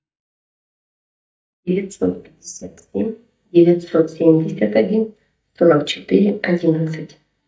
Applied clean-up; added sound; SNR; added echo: neural mask model DeepFilterNet 3.